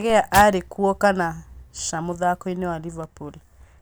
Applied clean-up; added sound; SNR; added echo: none; Tearing; 14 dB; none.